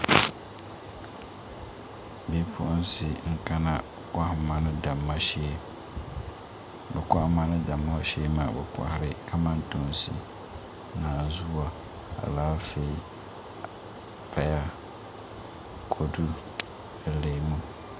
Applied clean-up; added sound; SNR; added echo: none; none; none; none.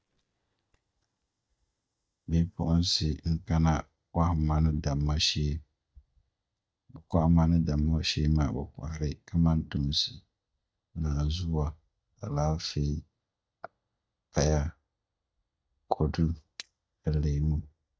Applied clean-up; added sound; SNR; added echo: neural mask model DeepFilterNet 3.